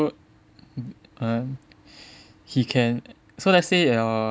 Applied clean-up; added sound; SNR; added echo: none; none; none; none.